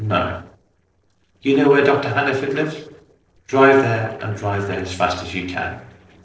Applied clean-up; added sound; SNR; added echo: neural separator model SepFormer DNS4.